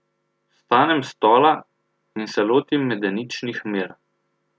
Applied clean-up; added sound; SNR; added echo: none; none; none; none.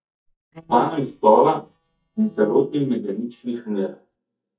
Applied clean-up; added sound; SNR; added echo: neural mask model DeepFilterNet 3.